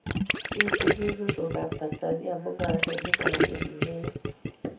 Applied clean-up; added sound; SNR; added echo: none; Gurgling; -4 dB; reverberation time 0.3 s.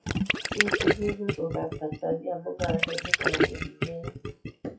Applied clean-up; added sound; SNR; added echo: classical method WPE with log-MMSE.